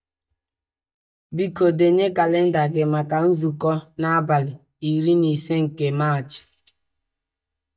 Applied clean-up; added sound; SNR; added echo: neural mask model DeepFilterNet 3.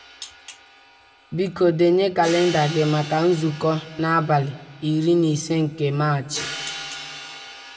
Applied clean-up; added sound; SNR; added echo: none; Hi-hat; 15 dB; reverberation time 1.0 s.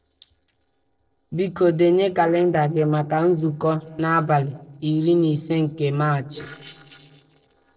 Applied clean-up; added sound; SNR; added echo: neural separator model SepFormer DNS4.